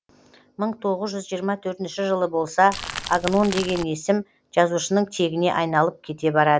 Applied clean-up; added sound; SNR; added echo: none; Crumpling, crinkling / Crackle; 9 dB; none.